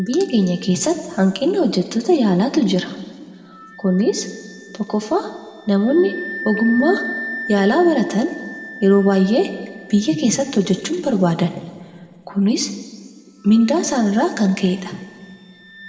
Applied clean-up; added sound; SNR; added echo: none; Wind instrument, woodwind instrument; 17 dB; reverberation time 1.5 s.